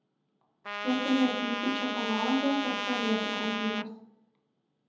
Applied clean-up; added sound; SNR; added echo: none; Trumpet; 2 dB; reverberation time 0.8 s.